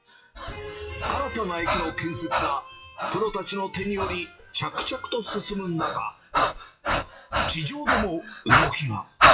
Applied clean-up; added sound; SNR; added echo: classical method WPE with log-MMSE.